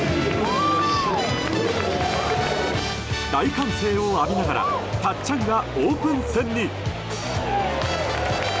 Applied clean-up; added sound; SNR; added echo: none; none; none; none.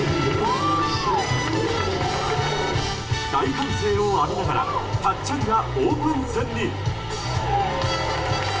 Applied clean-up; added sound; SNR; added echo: none; Bird; 20 dB; reverberation time 0.4 s.